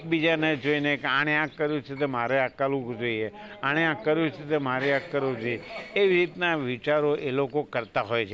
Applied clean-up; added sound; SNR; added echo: none; none; none; none.